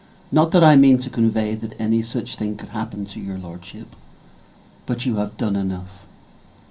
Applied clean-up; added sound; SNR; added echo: none; none; none; reverberation time 0.3 s.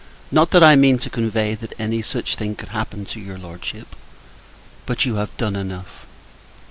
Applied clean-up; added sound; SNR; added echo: none; none; none; none.